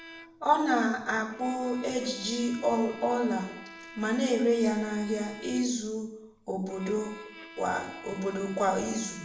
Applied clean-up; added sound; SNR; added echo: none; Bowed string instrument; 18 dB; reverberation time 0.6 s.